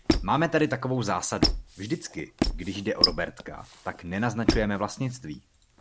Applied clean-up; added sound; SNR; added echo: none; Squeak; 1 dB; none.